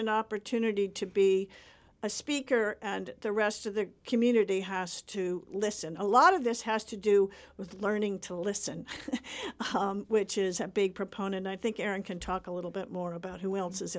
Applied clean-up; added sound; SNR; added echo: none; none; none; none.